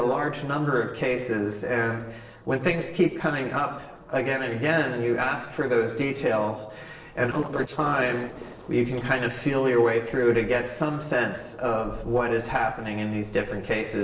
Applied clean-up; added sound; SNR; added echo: neural separator model SepFormer DNS4.